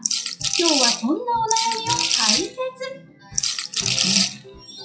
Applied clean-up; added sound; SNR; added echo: classical method WPE with log-MMSE.